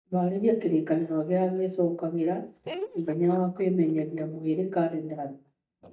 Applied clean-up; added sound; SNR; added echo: neural mask model DeepFilterNet 3.